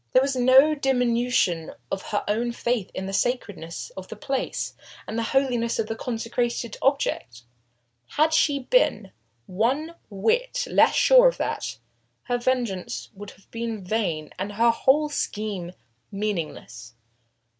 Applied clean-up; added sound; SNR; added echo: none; none; none; none.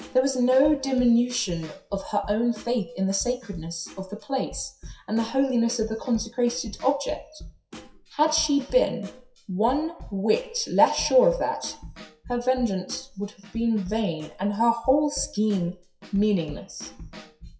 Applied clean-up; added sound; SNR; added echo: classical method WPE with log-MMSE.